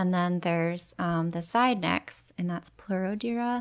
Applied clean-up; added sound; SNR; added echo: none; none; none; none.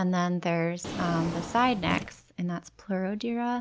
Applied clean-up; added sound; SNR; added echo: none; Drawer open or close; 9 dB; none.